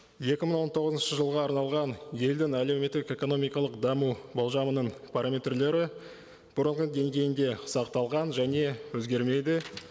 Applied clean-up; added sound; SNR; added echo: none; none; none; none.